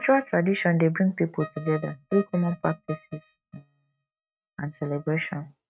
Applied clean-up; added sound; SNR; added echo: neural mask model RNNoise.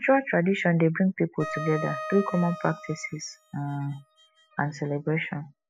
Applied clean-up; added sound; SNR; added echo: classical method spectral subtraction.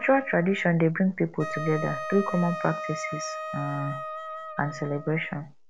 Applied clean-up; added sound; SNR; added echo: none; Wind instrument, woodwind instrument; 9 dB; none.